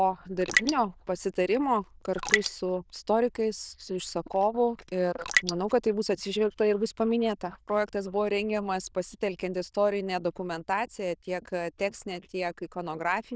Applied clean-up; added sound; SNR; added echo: neural diffusion model UNIVERSE++.